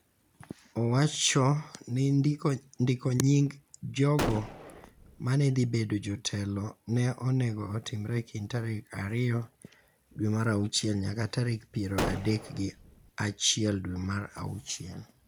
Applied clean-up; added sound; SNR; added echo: none; Gunshot, gunfire; 6 dB; none.